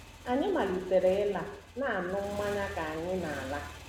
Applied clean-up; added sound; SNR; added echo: none; Motorcycle; 14 dB; none.